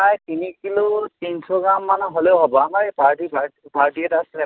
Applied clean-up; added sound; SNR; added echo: none; none; none; none.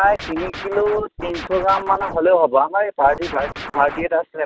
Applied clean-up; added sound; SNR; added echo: none; Scratching (performance technique); 12 dB; none.